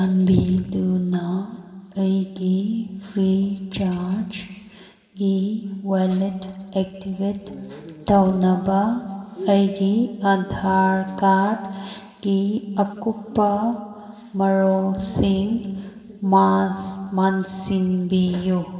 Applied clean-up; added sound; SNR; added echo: none; none; none; reverberation time 1.6 s.